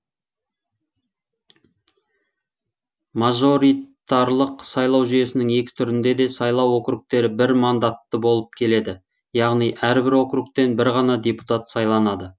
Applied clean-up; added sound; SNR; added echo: none; none; none; none.